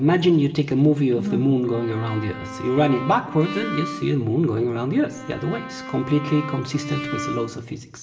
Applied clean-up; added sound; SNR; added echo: none; Brass instrument; 11 dB; reverberation time 0.8 s.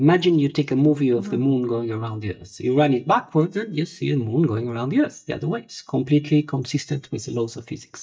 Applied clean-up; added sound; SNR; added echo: neural mask model DeepFilterNet 3.